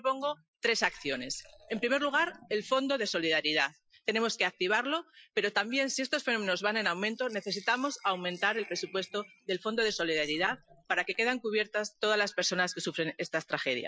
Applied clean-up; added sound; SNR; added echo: classical method Wiener filter.